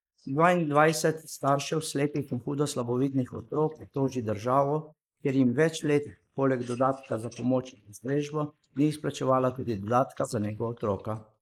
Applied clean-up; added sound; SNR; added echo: neural mask model Resemble Enhance denoiser.